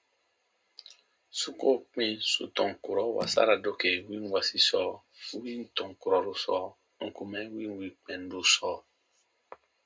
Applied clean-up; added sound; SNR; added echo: none; Telephone; 16 dB; reverberation time 0.2 s.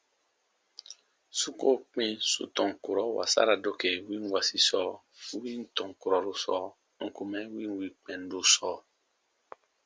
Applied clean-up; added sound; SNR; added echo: none; none; none; none.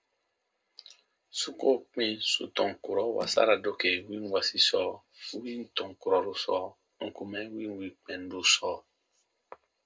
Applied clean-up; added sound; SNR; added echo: neural separator model SepFormer DNS4.